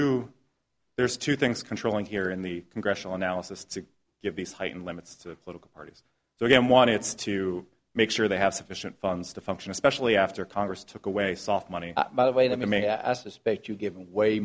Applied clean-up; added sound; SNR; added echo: none; none; none; none.